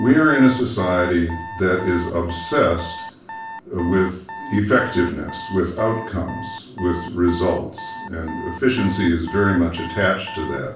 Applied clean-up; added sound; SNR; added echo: none; Alarm; 14 dB; reverberation time 0.3 s.